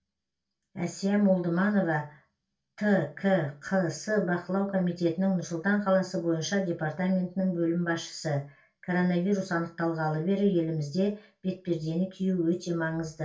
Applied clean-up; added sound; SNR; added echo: none; none; none; reverberation time 0.2 s.